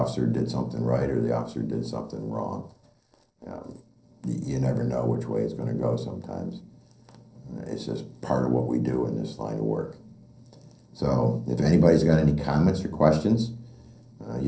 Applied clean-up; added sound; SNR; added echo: neural separator model SepFormer DNS4.